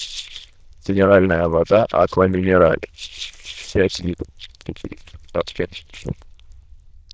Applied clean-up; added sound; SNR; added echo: neural diffusion model UNIVERSE++.